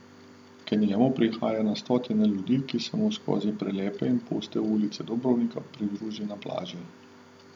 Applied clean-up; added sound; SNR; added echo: none; none; none; none.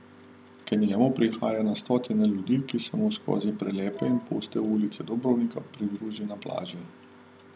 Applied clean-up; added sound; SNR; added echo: none; Wind instrument, woodwind instrument; 17 dB; none.